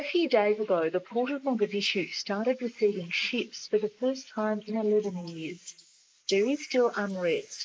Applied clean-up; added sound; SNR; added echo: neural mask model Resemble Enhance denoiser.